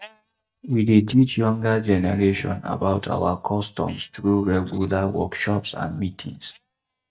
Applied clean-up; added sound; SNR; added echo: neural mask model DeepFilterNet 3.